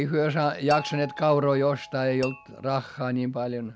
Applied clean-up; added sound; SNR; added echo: none; Tap / Glass + Doorbell; 17 dB; none.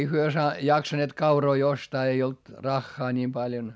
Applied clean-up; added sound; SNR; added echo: none; none; none; none.